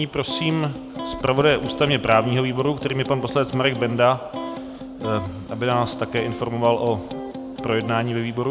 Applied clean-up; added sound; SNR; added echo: none; Electric guitar; 10 dB; none.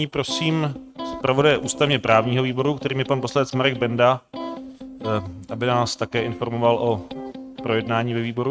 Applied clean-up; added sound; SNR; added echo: neural mask model RNNoise.